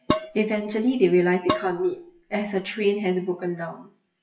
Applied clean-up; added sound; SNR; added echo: classical method WPE with log-MMSE.